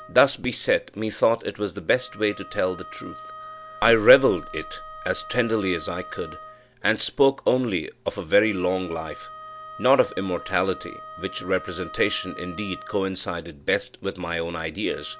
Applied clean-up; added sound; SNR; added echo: none; Wind instrument, woodwind instrument; 17 dB; none.